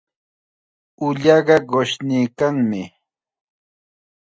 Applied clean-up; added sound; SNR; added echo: none; none; none; none.